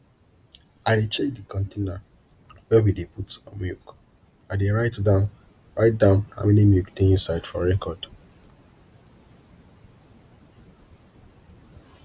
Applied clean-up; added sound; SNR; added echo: none; none; none; none.